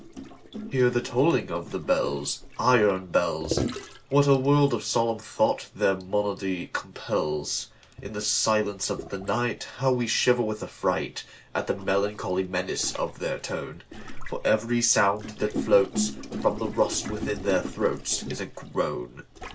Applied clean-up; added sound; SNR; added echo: none; Gurgling; 12 dB; none.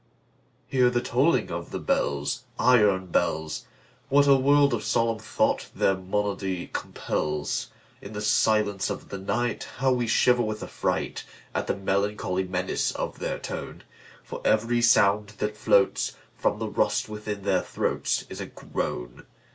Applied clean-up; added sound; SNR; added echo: none; none; none; none.